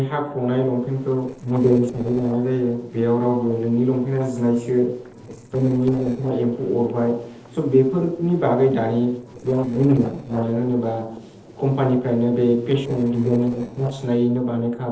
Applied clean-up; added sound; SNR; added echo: neural separator model SepFormer DNS4.